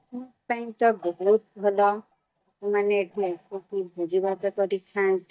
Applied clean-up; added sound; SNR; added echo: neural mask model DeepFilterNet 3.